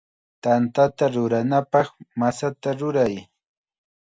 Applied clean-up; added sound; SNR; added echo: none; none; none; none.